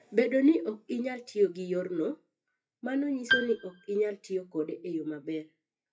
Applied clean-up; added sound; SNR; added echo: classical method WPE with log-MMSE.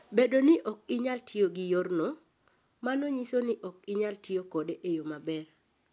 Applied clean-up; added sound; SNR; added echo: none; none; none; none.